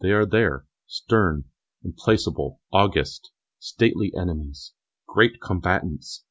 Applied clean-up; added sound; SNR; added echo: none; none; none; none.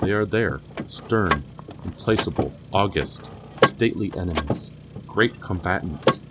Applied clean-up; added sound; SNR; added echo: none; Mechanisms / Car; 3 dB; none.